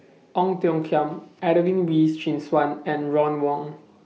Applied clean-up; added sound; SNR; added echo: none; none; none; none.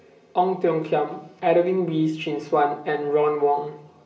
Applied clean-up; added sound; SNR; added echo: none; none; none; reverberation time 0.8 s.